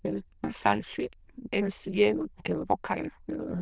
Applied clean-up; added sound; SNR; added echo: neural diffusion model UNIVERSE++.